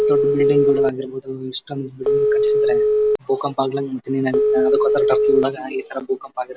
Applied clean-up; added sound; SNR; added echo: none; Telephone; -4 dB; none.